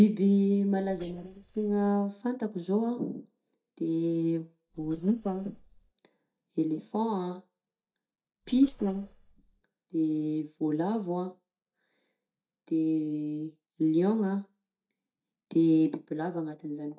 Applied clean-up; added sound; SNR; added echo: neural mask model DeepFilterNet 3.